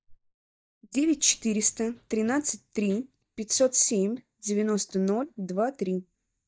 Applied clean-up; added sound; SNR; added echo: neural mask model DeepFilterNet 3.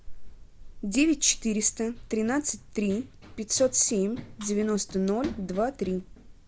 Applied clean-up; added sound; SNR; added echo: none; Run; 16 dB; none.